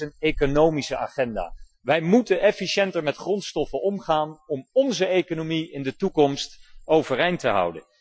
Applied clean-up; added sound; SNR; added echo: classical method Wiener filter.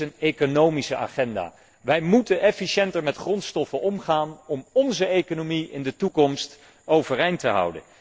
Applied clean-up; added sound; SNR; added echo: neural separator model SepFormer DNS4.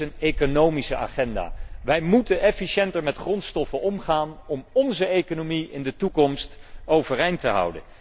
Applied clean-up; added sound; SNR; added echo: none; Frog; 12 dB; none.